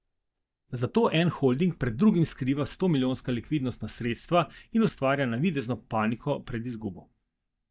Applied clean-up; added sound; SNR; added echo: neural mask model DeepFilterNet 3.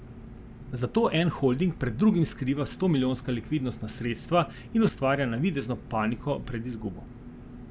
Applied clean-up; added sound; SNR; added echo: none; Engine; 15 dB; none.